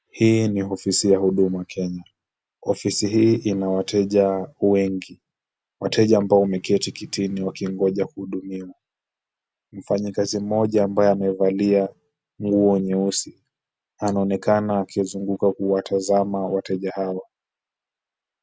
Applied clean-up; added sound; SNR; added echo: none; none; none; none.